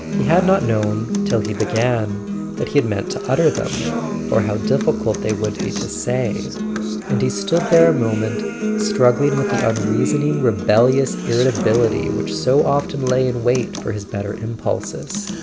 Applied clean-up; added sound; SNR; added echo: none; Acoustic guitar; 4 dB; none.